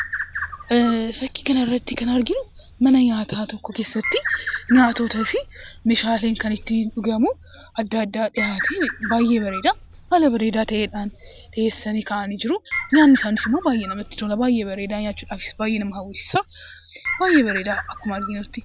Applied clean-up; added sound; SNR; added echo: none; Bird; 11 dB; none.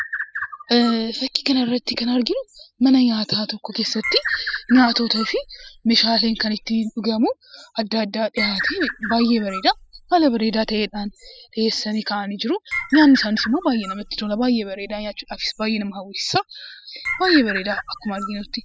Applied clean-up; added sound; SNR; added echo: classical method spectral subtraction.